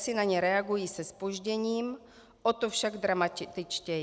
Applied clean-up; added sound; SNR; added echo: none; none; none; none.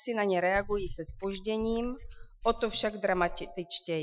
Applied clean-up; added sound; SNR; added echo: classical method Wiener filter.